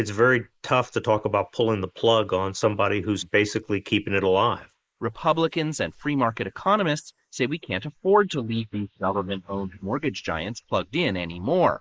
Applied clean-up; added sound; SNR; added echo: neural mask model Resemble Enhance denoiser.